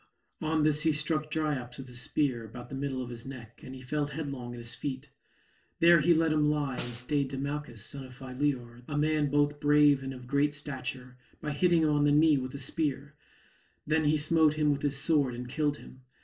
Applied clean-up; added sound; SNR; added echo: none; Snare drum; 16 dB; reverberation time 0.2 s.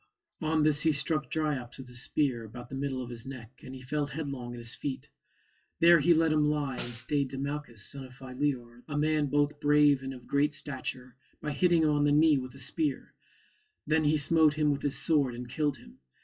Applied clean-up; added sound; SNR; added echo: classical method WPE with log-MMSE.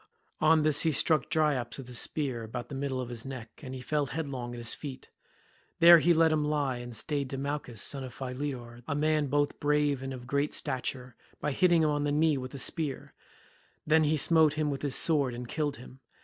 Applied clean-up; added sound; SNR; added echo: none; none; none; none.